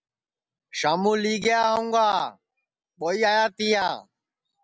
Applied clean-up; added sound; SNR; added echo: none; none; none; none.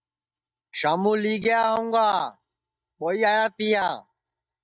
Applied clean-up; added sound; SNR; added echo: neural mask model DeepFilterNet 3.